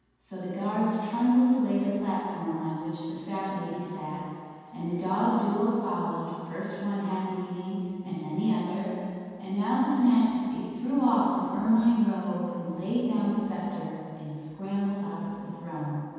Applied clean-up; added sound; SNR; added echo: none; none; none; reverberation time 2.1 s.